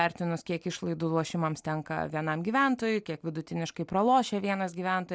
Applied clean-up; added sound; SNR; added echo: none; none; none; none.